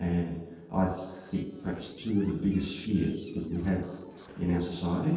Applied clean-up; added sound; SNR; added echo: neural separator model SepFormer DNS4.